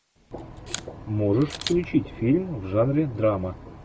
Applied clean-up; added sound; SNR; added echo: none; Camera; 15 dB; none.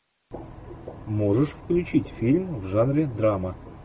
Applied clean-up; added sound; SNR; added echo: none; none; none; none.